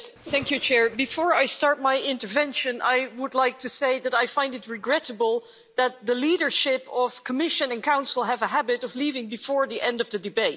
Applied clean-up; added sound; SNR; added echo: none; Cough; 18 dB; none.